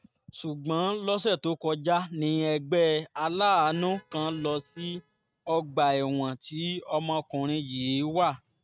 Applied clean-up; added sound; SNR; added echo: neural mask model RNNoise.